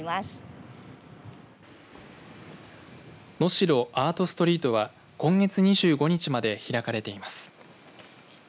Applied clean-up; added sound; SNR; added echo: none; none; none; none.